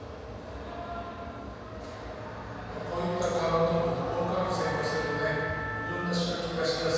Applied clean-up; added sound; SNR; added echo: none; Wind instrument, woodwind instrument; 7 dB; reverberation time 1.9 s.